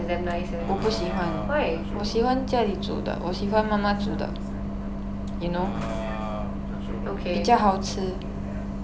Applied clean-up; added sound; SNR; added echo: none; Bus; 3 dB; none.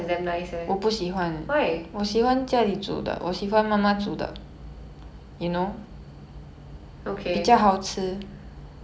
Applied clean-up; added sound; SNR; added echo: none; none; none; none.